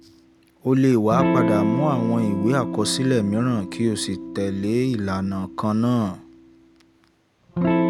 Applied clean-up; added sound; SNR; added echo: none; Electric guitar / Strum; 4 dB; none.